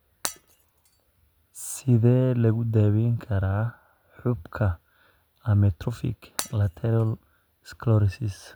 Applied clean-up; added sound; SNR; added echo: none; Shatter; 14 dB; none.